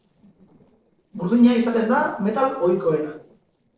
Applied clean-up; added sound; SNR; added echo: neural separator model SepFormer DNS4.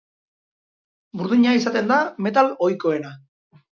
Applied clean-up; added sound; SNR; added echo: none; none; none; none.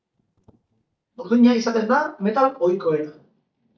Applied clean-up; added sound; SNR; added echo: neural mask model DeepFilterNet 3.